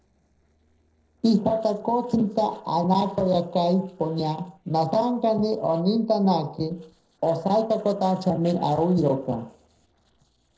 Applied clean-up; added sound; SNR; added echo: neural separator model SepFormer DNS4.